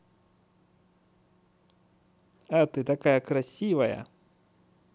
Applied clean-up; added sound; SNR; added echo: none; none; none; none.